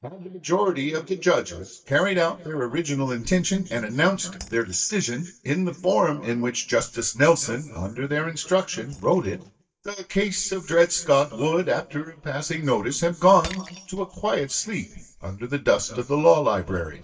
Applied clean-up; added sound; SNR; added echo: neural mask model DeepFilterNet 3.